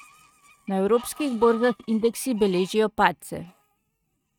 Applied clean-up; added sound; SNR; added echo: neural mask model RNNoise.